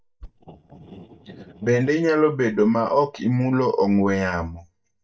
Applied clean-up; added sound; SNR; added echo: neural mask model DeepFilterNet 3.